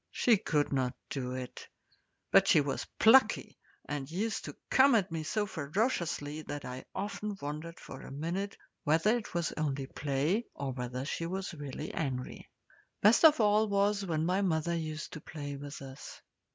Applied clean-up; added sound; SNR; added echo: none; none; none; none.